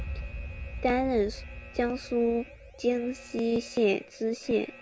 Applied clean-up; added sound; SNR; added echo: none; Alarm; 12 dB; none.